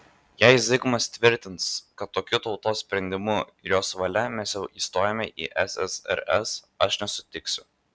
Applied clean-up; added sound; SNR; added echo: none; none; none; none.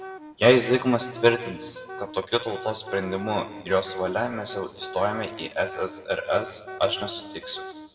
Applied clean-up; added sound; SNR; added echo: none; Wind instrument, woodwind instrument; 14 dB; reverberation time 1.3 s.